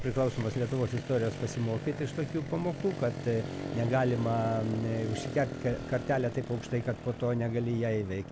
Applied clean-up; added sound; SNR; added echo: none; Motorcycle; 8 dB; none.